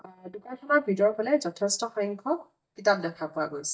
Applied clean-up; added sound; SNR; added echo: neural mask model DeepFilterNet 3.